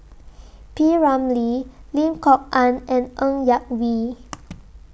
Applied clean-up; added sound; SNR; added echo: none; none; none; none.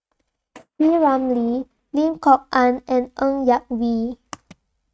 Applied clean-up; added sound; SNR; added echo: neural mask model RNNoise.